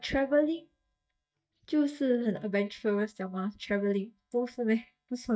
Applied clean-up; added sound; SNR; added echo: neural mask model DeepFilterNet 3.